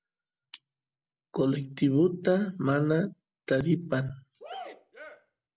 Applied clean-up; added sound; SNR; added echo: none; Cheering; 15 dB; none.